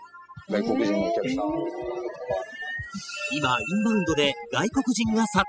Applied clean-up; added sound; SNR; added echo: classical method spectral subtraction.